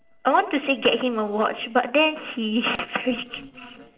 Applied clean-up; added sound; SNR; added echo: neural separator model SepFormer DNS4.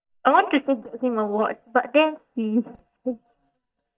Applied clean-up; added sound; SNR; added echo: neural mask model DeepFilterNet 3.